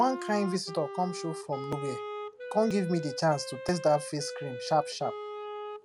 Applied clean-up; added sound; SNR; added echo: none; Wind instrument, woodwind instrument; 9 dB; none.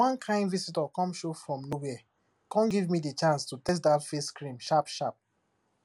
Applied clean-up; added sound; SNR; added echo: none; none; none; none.